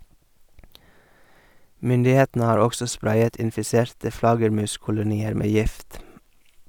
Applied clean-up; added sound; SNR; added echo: none; none; none; none.